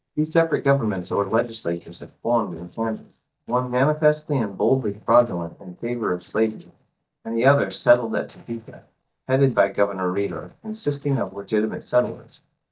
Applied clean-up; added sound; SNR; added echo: neural mask model DeepFilterNet 3.